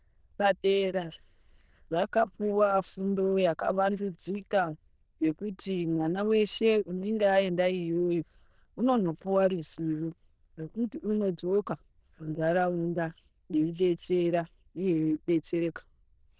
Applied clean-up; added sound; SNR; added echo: neural diffusion model UNIVERSE++.